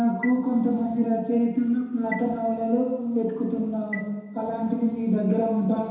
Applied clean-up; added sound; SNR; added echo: none; Chime; 19 dB; reverberation time 1.0 s.